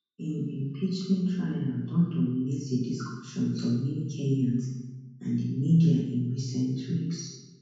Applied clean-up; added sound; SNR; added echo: none; none; none; reverberation time 1.1 s.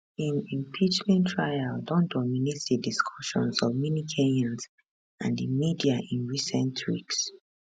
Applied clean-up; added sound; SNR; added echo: none; none; none; none.